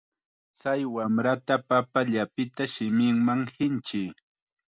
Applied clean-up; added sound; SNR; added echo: none; none; none; none.